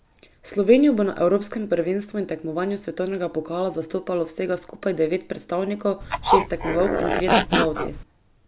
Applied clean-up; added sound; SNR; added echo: none; Zipper (clothing); -1 dB; none.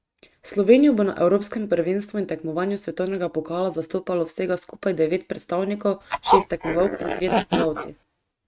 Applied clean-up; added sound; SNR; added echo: neural mask model RNNoise.